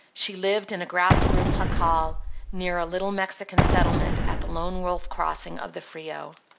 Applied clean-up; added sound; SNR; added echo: none; Explosion; -4 dB; none.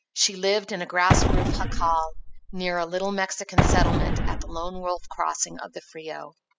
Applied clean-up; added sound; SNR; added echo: classical method spectral subtraction.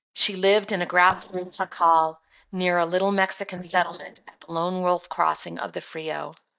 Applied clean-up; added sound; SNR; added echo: neural mask model DeepFilterNet 3.